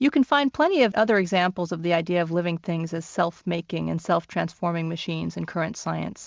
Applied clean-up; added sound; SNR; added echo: none; none; none; none.